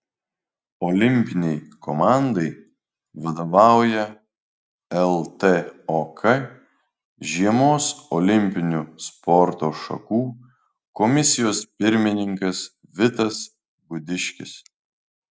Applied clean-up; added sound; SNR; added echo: none; none; none; none.